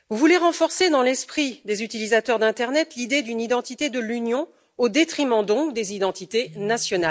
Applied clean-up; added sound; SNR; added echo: none; none; none; none.